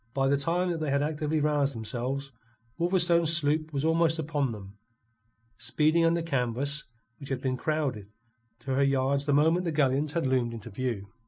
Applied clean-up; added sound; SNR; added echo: none; none; none; none.